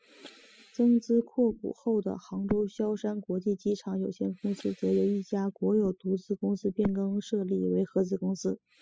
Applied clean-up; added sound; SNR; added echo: classical method spectral subtraction.